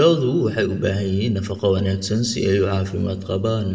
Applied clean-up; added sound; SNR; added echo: none; none; none; reverberation time 1.0 s.